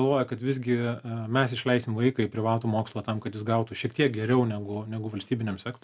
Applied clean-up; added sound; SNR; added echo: none; none; none; none.